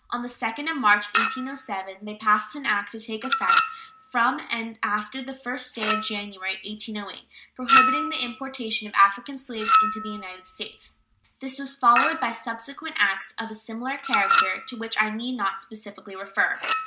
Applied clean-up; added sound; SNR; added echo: none; Chink, clink; 1 dB; none.